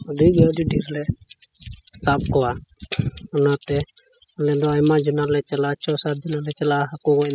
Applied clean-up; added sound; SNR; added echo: classical method spectral subtraction.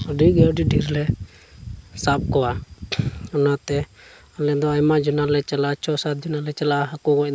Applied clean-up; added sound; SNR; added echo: none; none; none; none.